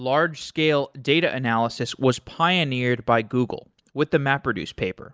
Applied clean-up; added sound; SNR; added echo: none; none; none; none.